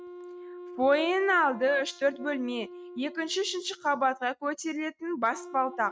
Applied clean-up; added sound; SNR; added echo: neural mask model RNNoise.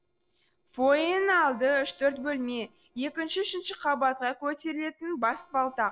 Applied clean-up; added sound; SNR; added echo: neural separator model SepFormer DNS4.